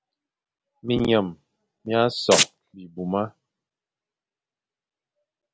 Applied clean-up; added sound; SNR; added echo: none; Domestic sounds, home sounds; -2 dB; none.